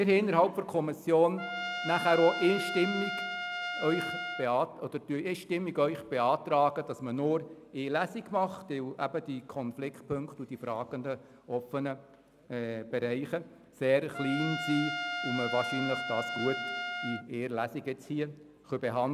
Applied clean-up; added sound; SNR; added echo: none; Trumpet; 5 dB; none.